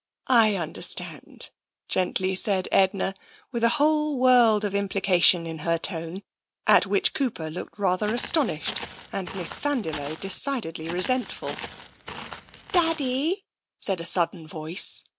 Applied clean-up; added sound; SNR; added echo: none; Walk, footsteps; 12 dB; none.